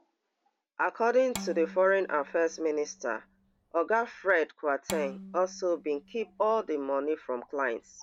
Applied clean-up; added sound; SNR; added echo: none; Bowed string instrument; 17 dB; none.